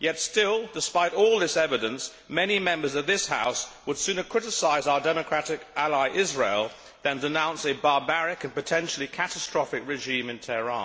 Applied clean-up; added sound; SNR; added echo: none; none; none; none.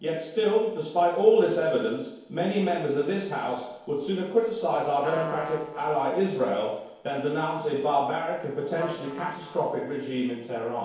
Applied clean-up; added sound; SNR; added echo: neural separator model SepFormer DNS4.